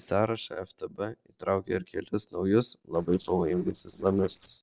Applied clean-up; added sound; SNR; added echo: neural separator model SepFormer DNS4.